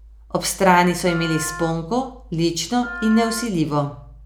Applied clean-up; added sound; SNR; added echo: none; Wind instrument, woodwind instrument; 14 dB; none.